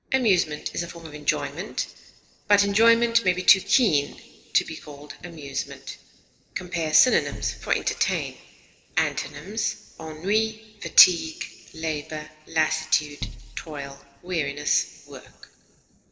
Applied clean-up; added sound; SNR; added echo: neural separator model SepFormer DNS4.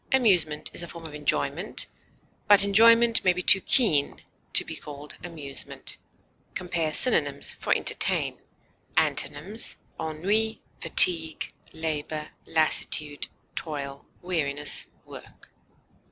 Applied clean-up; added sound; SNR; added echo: none; none; none; none.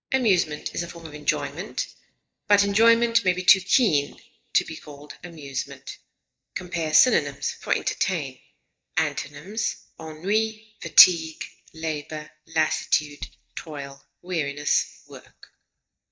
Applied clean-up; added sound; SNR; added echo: neural mask model DeepFilterNet 3.